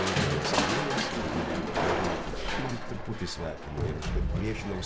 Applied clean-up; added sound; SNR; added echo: none; Crushing; -3 dB; none.